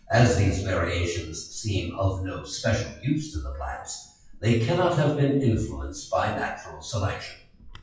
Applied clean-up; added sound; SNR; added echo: classical method WPE with log-MMSE.